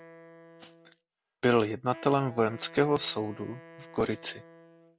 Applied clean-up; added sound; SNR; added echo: none; Wind instrument, woodwind instrument; 20 dB; none.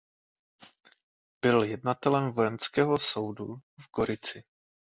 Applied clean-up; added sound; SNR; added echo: none; none; none; none.